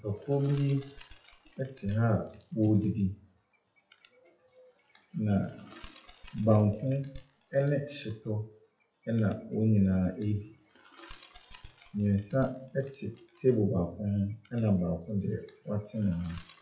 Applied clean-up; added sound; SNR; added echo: classical method WPE with log-MMSE.